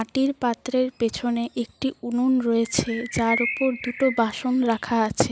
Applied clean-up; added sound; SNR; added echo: none; Bird; 10 dB; none.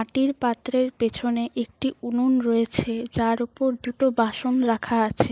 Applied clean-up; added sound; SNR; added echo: neural mask model Resemble Enhance denoiser.